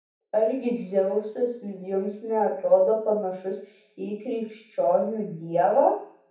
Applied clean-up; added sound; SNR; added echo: none; none; none; reverberation time 0.7 s.